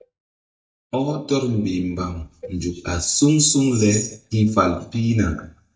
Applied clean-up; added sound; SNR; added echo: neural mask model DeepFilterNet 3.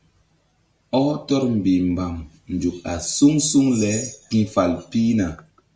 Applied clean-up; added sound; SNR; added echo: none; none; none; none.